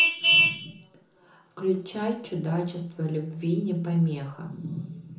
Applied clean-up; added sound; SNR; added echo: none; Vehicle horn, car horn, honking; 0 dB; reverberation time 0.6 s.